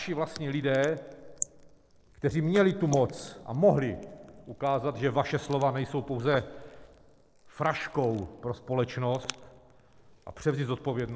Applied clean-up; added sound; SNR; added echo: neural mask model Resemble Enhance denoiser.